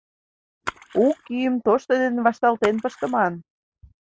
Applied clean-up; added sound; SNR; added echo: none; Splash, splatter; 17 dB; none.